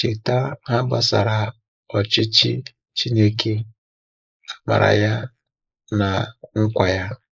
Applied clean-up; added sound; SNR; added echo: neural mask model Resemble Enhance denoiser.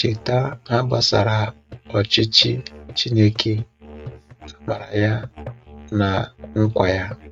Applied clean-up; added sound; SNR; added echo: neural mask model RNNoise.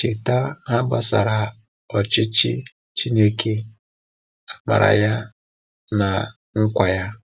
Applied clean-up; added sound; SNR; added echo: none; none; none; none.